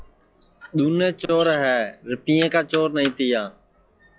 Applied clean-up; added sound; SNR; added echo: classical method log-MMSE.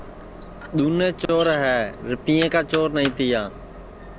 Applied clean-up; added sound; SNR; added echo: none; Train + Knock; 13 dB; none.